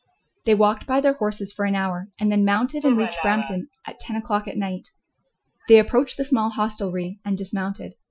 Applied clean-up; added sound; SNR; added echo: classical method Wiener filter.